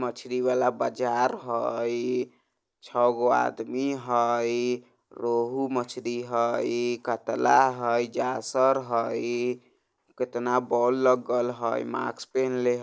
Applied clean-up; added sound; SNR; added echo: none; none; none; none.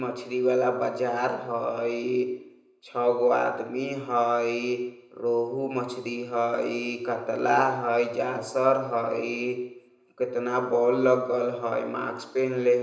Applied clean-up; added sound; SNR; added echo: none; none; none; reverberation time 0.9 s.